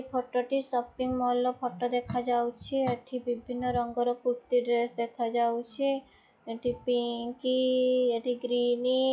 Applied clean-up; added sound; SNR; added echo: classical method log-MMSE.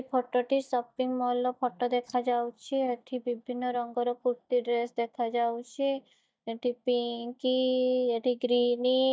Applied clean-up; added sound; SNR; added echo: neural mask model DeepFilterNet 3.